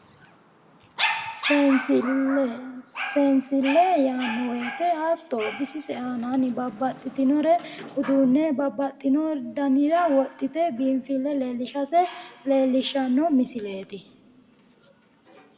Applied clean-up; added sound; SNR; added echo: none; Dog; 13 dB; reverberation time 0.7 s.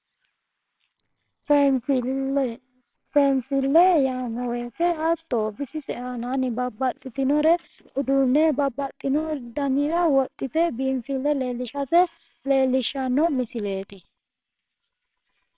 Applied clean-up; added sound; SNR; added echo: neural separator model SepFormer WHAMR!.